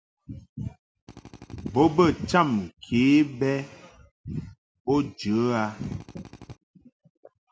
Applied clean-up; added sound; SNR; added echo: none; Drill; 19 dB; none.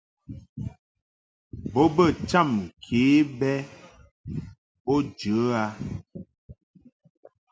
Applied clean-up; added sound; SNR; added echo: none; none; none; none.